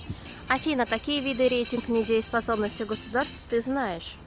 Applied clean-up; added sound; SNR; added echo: none; none; none; none.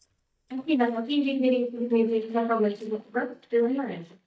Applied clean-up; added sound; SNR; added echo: neural mask model DeepFilterNet 3.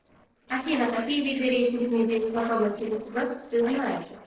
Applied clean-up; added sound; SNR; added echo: neural separator model SepFormer DNS4.